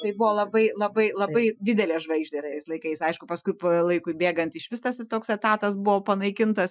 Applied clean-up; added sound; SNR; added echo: classical method Wiener filter.